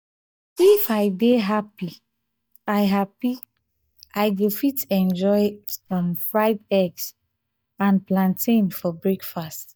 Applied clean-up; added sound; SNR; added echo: neural mask model DeepFilterNet 3.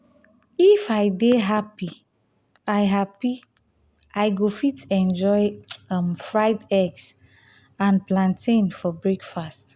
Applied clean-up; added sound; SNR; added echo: none; none; none; none.